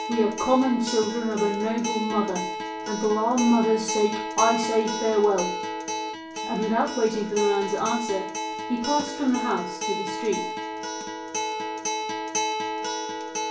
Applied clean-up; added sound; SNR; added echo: none; Acoustic guitar; 4 dB; reverberation time 0.4 s.